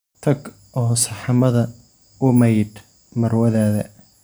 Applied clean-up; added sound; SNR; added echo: none; none; none; none.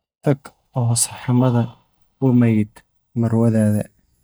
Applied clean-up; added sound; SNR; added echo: neural mask model DeepFilterNet 3.